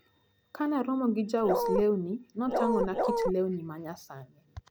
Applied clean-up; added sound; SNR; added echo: none; Bark; -2 dB; none.